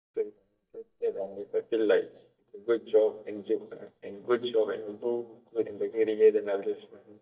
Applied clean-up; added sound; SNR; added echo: neural mask model DeepFilterNet 3.